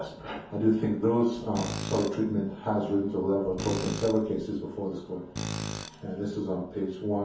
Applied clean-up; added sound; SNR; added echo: none; Tools; 9 dB; reverberation time 0.6 s.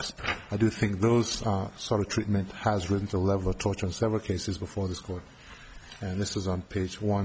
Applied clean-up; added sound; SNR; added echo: none; none; none; none.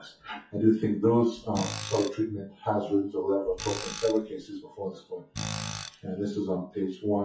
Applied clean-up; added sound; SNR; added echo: classical method WPE with log-MMSE.